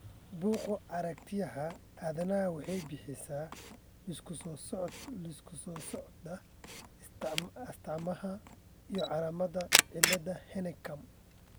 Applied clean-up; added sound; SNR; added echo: none; Camera; 1 dB; none.